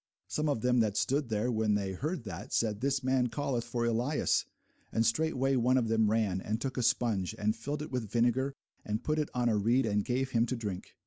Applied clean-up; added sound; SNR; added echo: none; none; none; none.